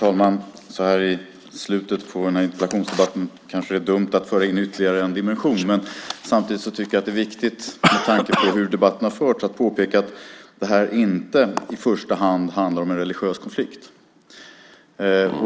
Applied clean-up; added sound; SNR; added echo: none; none; none; none.